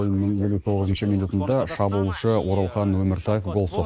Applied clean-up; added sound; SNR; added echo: neural mask model Resemble Enhance denoiser.